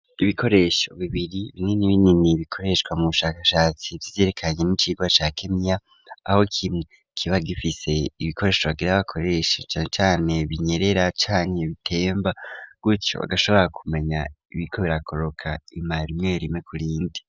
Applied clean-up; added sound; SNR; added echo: none; none; none; none.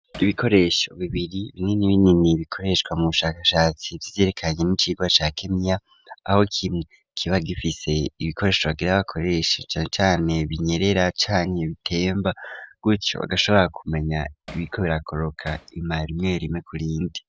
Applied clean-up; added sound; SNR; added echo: none; Hammer; 20 dB; none.